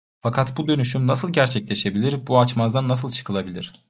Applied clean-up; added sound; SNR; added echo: neural mask model DeepFilterNet 3.